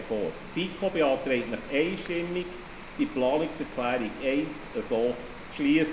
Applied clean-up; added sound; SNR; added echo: none; Rain; 13 dB; reverberation time 0.8 s.